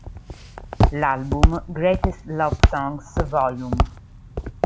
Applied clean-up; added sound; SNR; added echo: none; Walk, footsteps; -3 dB; none.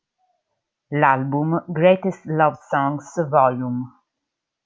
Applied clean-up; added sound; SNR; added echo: none; none; none; none.